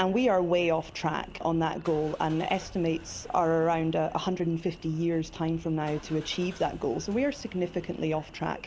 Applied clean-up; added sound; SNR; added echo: none; Engine starting / Car; 19 dB; none.